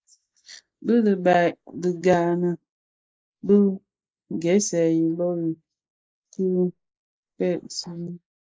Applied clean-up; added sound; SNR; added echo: neural mask model Resemble Enhance denoiser.